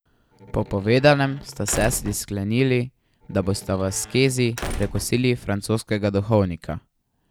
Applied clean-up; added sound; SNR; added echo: none; Squeak / Slam / Wood; 12 dB; none.